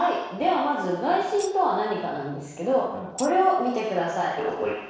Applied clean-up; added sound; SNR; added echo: neural separator model SepFormer DNS4.